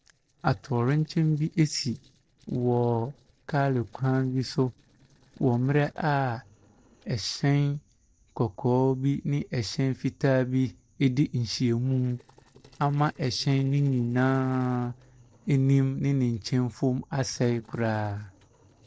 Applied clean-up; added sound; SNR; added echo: neural separator model SepFormer DNS4.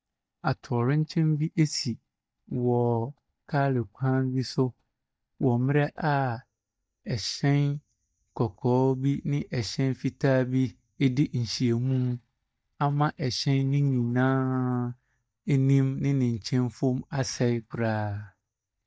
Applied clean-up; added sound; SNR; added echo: neural mask model DeepFilterNet 3.